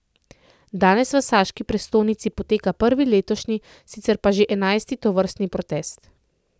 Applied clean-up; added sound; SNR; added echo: none; none; none; none.